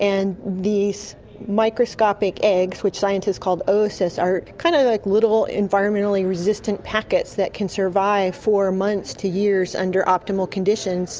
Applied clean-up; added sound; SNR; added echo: none; none; none; none.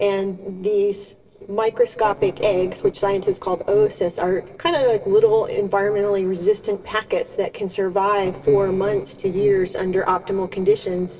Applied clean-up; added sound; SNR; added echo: neural separator model SepFormer DNS4.